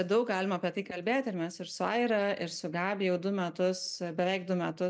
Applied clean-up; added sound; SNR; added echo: none; none; none; none.